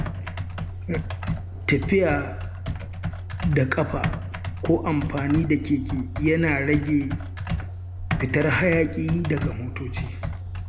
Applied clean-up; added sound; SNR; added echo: none; Computer keyboard; 4 dB; none.